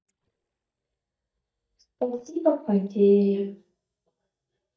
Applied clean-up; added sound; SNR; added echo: neural mask model DeepFilterNet 3.